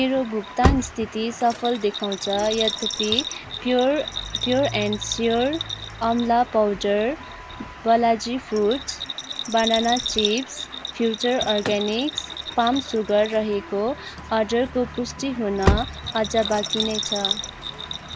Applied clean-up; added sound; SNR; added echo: none; Slam / Engine starting + Bell; 6 dB; none.